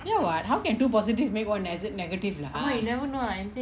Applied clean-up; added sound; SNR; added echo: none; none; none; none.